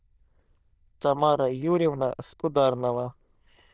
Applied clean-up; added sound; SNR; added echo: neural diffusion model UNIVERSE++.